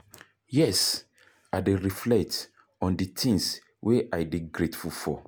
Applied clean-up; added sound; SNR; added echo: none; none; none; none.